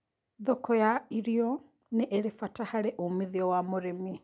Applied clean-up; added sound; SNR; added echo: none; none; none; none.